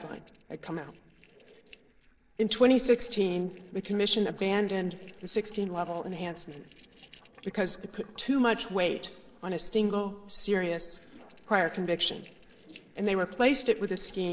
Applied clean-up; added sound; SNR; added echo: neural separator model SepFormer DNS4.